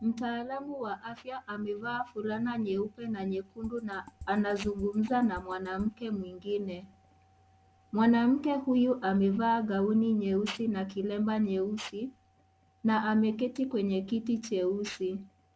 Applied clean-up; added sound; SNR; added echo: none; Drum kit; 19 dB; none.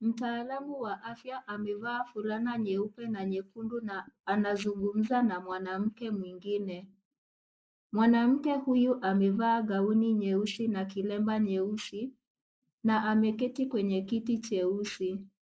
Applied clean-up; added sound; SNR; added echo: neural mask model Resemble Enhance denoiser.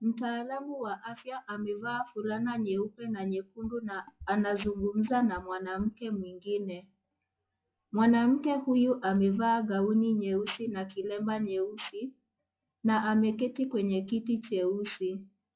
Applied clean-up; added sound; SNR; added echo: classical method log-MMSE.